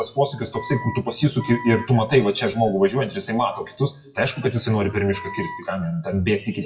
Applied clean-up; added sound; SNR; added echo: classical method WPE with log-MMSE.